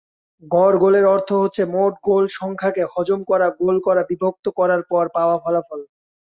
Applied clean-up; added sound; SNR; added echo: none; none; none; none.